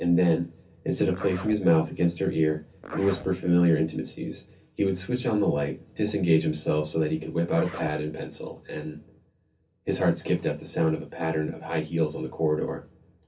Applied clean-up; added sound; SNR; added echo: none; Zipper (clothing); 17 dB; reverberation time 0.3 s.